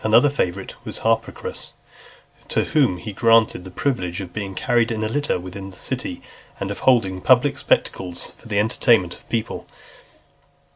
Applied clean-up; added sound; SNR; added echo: none; none; none; none.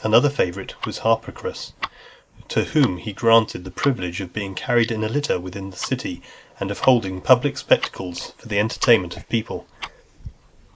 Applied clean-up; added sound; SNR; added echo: neural mask model Resemble Enhance denoiser.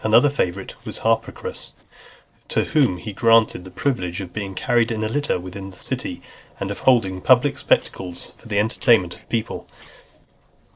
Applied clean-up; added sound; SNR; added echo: neural separator model SepFormer DNS4.